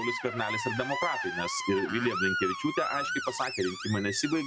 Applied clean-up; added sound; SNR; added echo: none; Screech; 3 dB; none.